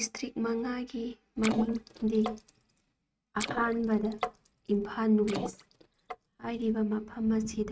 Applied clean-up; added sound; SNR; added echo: neural mask model RNNoise.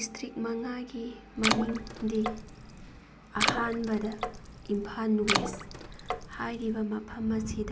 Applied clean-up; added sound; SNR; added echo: none; Water / Splash, splatter; 1 dB; none.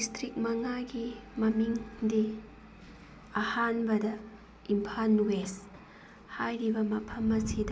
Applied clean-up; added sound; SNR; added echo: none; none; none; none.